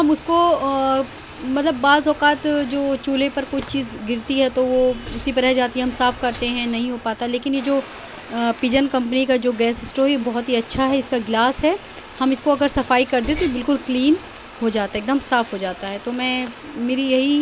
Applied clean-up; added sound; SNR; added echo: none; Fire; 18 dB; none.